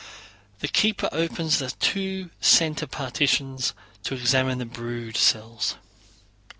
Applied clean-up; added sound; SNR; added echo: none; none; none; none.